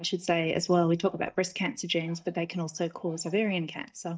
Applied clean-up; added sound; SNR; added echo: neural mask model DeepFilterNet 3.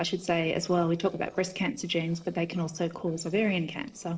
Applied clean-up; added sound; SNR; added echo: neural separator model SepFormer DNS4.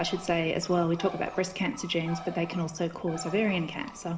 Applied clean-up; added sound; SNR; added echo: none; Bird; 15 dB; reverberation time 2.5 s.